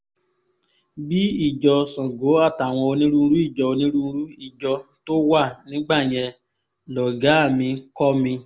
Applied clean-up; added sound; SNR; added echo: none; none; none; none.